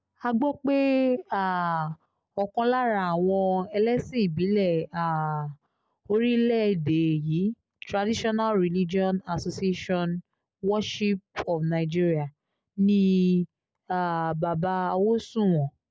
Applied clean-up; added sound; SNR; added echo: none; none; none; none.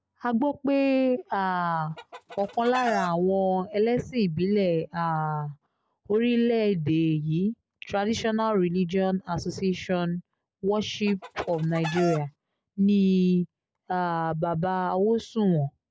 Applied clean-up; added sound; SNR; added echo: none; Chicken, rooster; 11 dB; none.